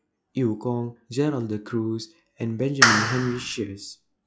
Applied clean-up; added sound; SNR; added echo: classical method log-MMSE.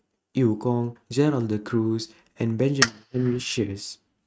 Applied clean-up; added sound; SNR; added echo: neural mask model RNNoise.